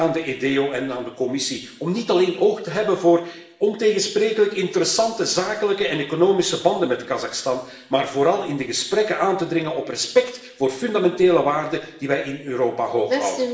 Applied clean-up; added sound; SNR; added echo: none; none; none; reverberation time 0.8 s.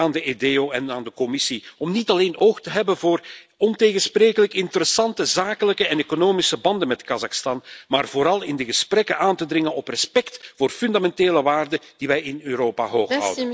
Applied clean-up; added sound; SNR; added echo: none; none; none; none.